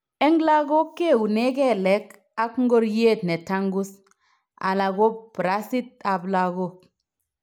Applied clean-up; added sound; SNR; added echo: none; none; none; none.